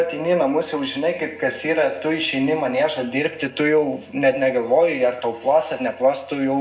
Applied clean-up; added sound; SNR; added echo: none; none; none; reverberation time 0.3 s.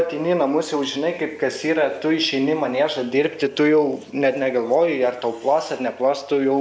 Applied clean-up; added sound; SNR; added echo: none; none; none; none.